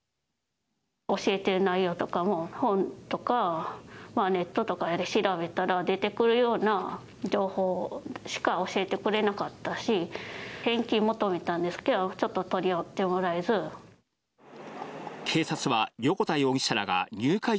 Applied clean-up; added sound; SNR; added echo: none; none; none; none.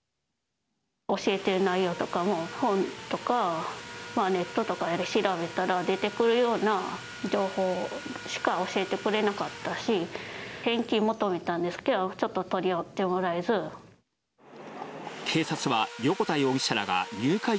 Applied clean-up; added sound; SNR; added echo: none; Sawing; 15 dB; none.